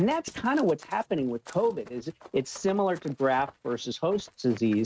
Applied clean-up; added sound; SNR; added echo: neural mask model RNNoise.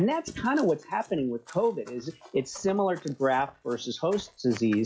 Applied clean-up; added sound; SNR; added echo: classical method log-MMSE.